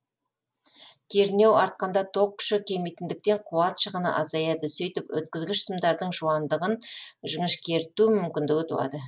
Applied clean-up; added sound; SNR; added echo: none; none; none; none.